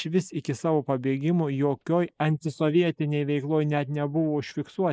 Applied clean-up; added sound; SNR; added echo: neural mask model Resemble Enhance denoiser.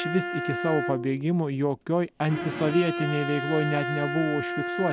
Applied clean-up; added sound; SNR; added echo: none; Bowed string instrument; 5 dB; none.